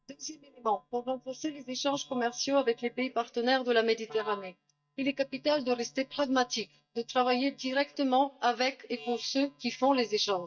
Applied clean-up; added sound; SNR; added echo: neural mask model DeepFilterNet 3.